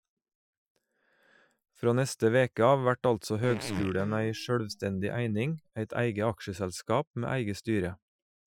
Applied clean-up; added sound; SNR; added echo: classical method Wiener filter.